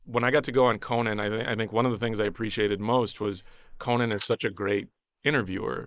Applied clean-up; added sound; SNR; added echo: neural mask model Resemble Enhance denoiser.